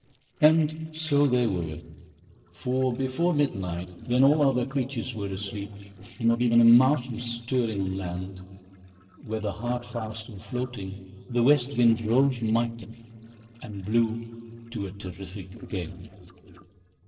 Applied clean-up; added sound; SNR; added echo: neural separator model SepFormer DNS4.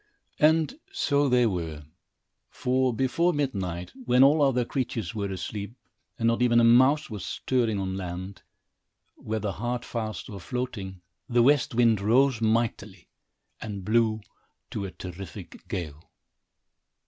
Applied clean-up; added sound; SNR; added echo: none; none; none; none.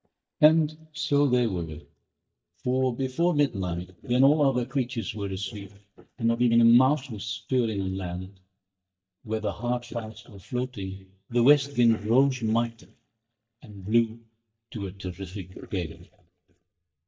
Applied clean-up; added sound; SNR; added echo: neural mask model DeepFilterNet 3.